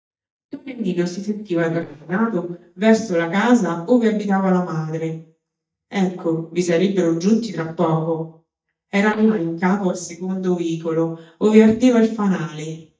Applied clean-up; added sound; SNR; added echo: neural mask model DeepFilterNet 3.